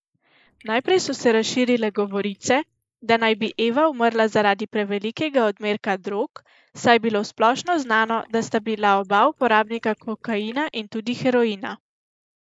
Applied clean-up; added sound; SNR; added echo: neural mask model Resemble Enhance denoiser.